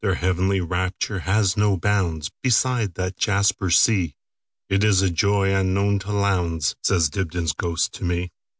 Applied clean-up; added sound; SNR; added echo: none; none; none; none.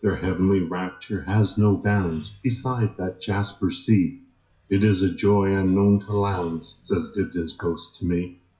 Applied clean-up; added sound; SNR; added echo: classical method WPE with log-MMSE.